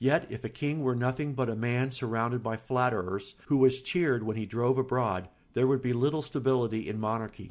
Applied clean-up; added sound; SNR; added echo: none; none; none; none.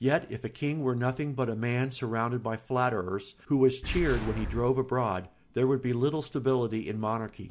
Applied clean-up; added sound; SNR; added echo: none; Boom; 10 dB; none.